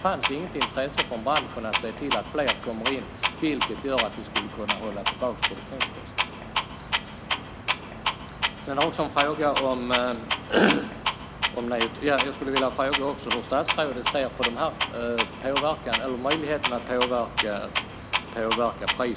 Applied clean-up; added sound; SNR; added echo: none; Clock; 2 dB; none.